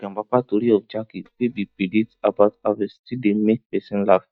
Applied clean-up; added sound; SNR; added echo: neural mask model DeepFilterNet 3.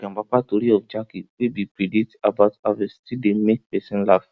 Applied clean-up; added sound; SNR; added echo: none; none; none; none.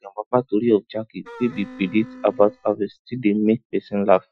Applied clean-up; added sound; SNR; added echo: classical method Wiener filter.